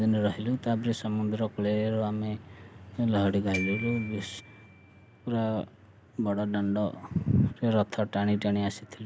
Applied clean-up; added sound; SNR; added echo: none; Glockenspiel; 14 dB; none.